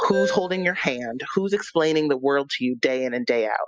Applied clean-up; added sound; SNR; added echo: classical method spectral subtraction.